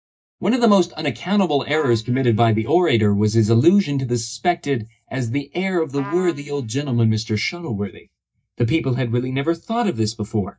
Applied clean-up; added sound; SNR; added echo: neural mask model DeepFilterNet 3.